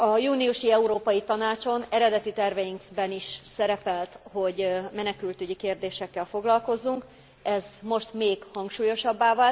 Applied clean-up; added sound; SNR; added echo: none; none; none; none.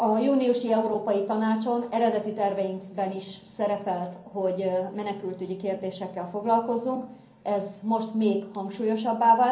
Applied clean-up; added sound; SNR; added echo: none; none; none; reverberation time 0.6 s.